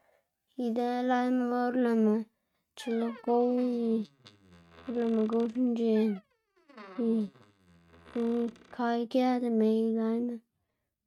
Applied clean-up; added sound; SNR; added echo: neural mask model RNNoise.